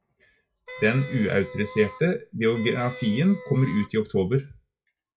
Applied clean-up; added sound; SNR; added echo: classical method log-MMSE.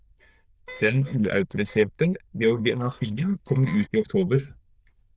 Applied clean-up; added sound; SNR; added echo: neural diffusion model UNIVERSE++.